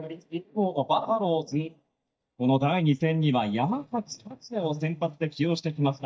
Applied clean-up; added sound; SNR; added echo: neural mask model DeepFilterNet 3.